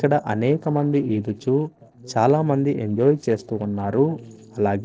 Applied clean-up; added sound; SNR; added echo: neural separator model SepFormer DNS4.